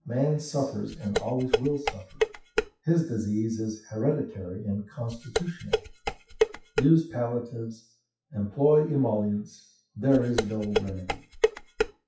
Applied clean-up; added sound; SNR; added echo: classical method WPE with log-MMSE.